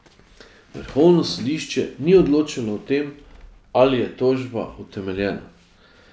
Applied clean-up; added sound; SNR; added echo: none; none; none; none.